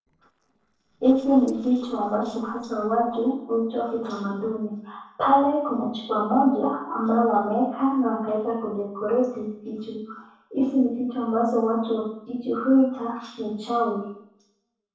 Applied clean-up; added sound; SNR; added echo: neural separator model SepFormer DNS4.